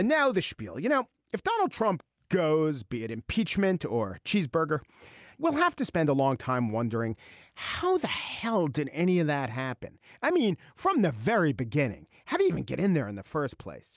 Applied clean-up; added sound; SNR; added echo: none; none; none; none.